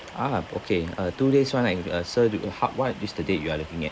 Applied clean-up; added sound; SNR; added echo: none; Stream; 19 dB; none.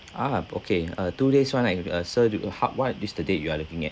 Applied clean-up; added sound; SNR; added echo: none; none; none; none.